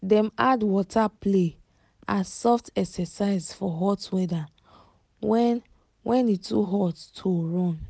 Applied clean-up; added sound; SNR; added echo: none; none; none; none.